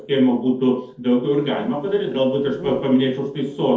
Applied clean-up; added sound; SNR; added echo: neural separator model SepFormer DNS4.